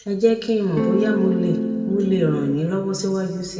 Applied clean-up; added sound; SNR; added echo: none; Electric guitar / Strum; 2 dB; reverberation time 1.9 s.